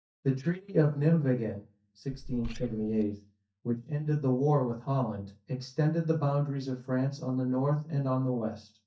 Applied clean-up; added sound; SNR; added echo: neural mask model DeepFilterNet 3.